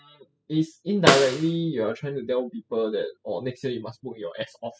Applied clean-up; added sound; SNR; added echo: classical method spectral subtraction.